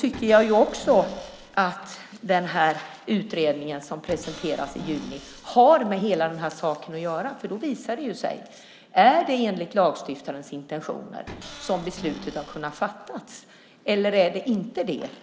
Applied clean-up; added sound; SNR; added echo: none; Cupboard open or close / Door; 16 dB; none.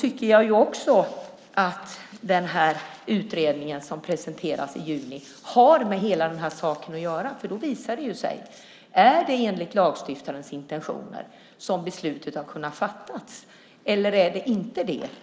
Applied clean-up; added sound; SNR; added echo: none; none; none; none.